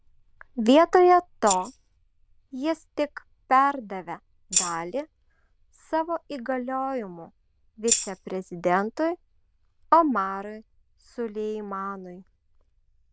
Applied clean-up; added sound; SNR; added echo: neural diffusion model UNIVERSE++.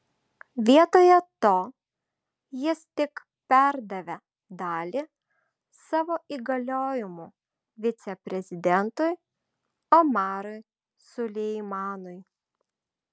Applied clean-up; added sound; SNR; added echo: none; none; none; none.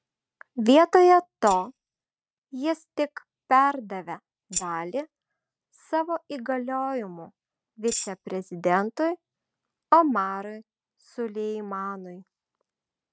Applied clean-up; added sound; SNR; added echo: neural mask model RNNoise.